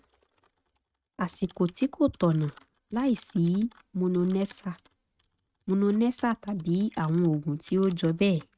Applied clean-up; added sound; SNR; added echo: neural mask model RNNoise.